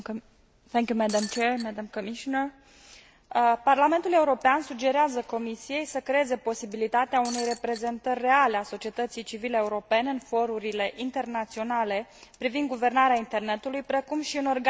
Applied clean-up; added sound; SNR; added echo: none; Shatter; 13 dB; none.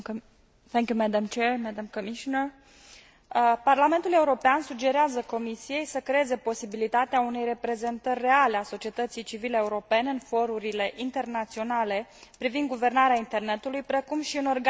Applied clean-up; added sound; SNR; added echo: none; none; none; none.